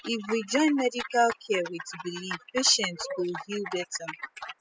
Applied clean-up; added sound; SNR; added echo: classical method spectral subtraction.